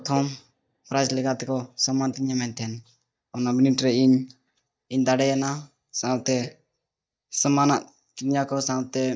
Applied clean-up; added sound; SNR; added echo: neural mask model DeepFilterNet 3.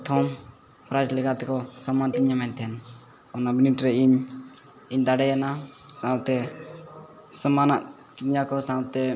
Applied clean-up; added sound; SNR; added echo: none; Cowbell; 14 dB; none.